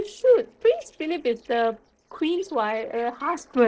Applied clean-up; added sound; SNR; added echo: neural separator model SepFormer DNS4.